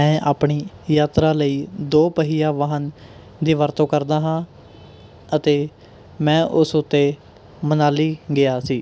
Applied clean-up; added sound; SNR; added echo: none; none; none; none.